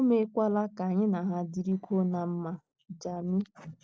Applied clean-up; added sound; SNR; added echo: neural separator model SepFormer DNS4.